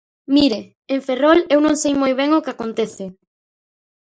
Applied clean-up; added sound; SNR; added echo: neural mask model Resemble Enhance denoiser.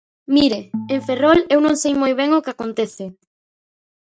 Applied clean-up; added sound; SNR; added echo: neural mask model RNNoise.